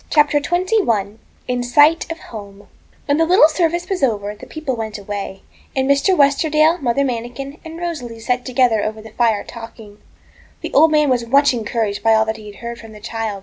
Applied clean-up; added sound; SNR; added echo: none; none; none; none.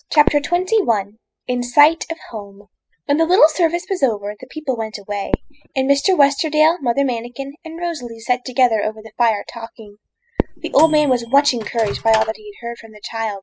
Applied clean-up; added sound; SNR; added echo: classical method spectral subtraction.